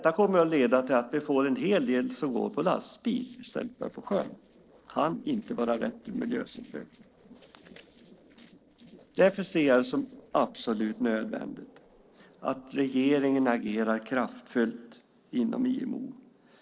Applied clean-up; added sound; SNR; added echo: neural separator model SepFormer DNS4.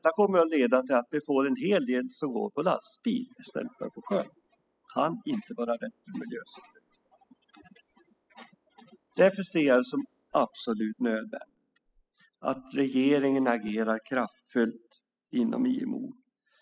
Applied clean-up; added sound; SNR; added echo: classical method spectral subtraction.